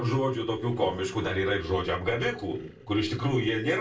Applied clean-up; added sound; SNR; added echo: neural separator model SepFormer DNS4.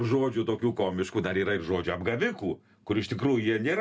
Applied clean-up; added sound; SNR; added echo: none; none; none; none.